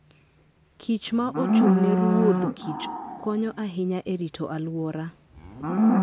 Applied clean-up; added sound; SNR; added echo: none; Livestock, farm animals, working animals; -2 dB; none.